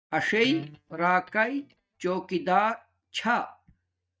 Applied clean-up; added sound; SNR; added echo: neural mask model DeepFilterNet 3.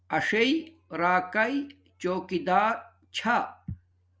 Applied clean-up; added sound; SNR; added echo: none; none; none; none.